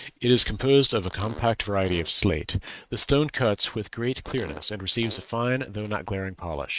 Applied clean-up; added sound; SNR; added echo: neural mask model RNNoise.